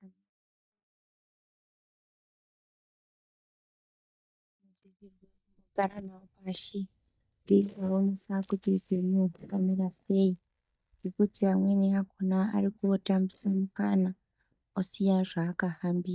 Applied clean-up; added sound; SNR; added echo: neural mask model DeepFilterNet 3.